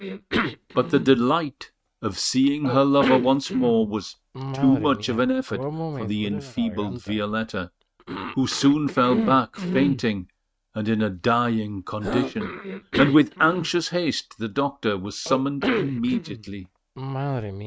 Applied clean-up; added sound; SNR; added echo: neural mask model RNNoise.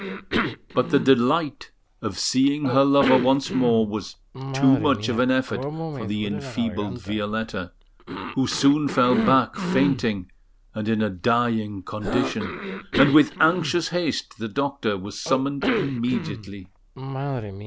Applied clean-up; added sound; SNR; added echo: none; Cough; 7 dB; none.